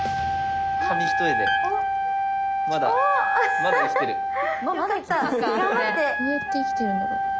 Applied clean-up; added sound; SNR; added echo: none; Wind instrument, woodwind instrument + Wind instrument, woodwind instrument; -1 dB; none.